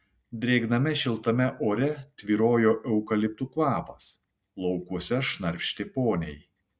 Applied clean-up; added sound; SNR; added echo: none; none; none; none.